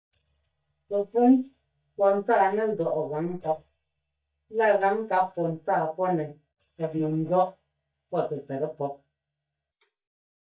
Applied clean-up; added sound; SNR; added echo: neural mask model DeepFilterNet 3.